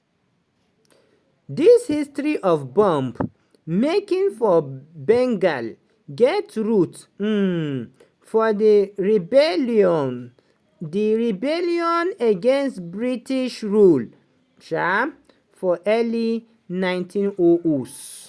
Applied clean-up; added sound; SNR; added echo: none; none; none; none.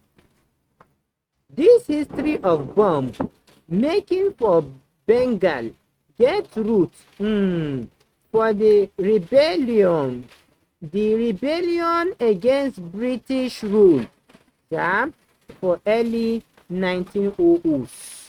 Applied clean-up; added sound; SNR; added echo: neural mask model RNNoise.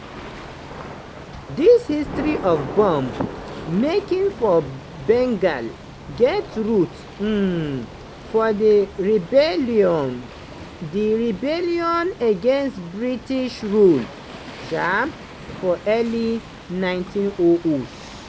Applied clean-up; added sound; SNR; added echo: none; Waves, surf + Thunder / Rain; 14 dB; none.